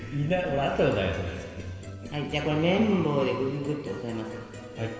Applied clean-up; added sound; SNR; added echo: none; none; none; reverberation time 2.2 s.